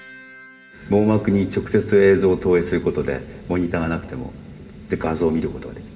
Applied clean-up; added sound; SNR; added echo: none; none; none; reverberation time 1.8 s.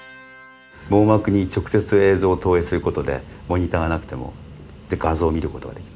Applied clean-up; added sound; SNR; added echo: none; none; none; none.